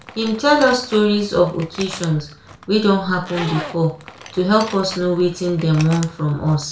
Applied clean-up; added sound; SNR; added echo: none; Zipper (clothing); 17 dB; reverberation time 0.3 s.